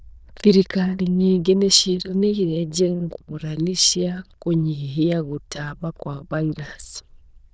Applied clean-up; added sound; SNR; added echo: neural diffusion model UNIVERSE++.